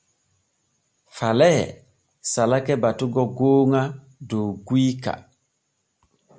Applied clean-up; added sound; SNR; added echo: none; none; none; none.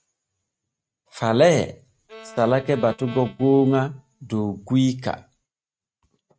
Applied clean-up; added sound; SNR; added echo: neural mask model RNNoise.